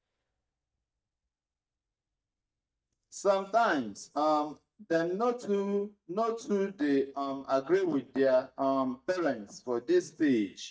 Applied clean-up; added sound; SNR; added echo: neural mask model DeepFilterNet 3.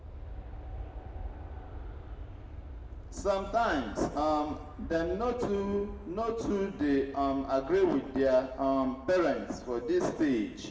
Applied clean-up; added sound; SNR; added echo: none; Aircraft; 13 dB; reverberation time 1.0 s.